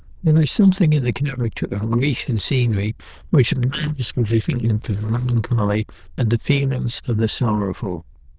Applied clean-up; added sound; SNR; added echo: neural diffusion model UNIVERSE++.